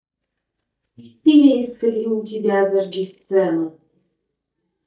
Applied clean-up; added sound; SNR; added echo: neural mask model DeepFilterNet 3.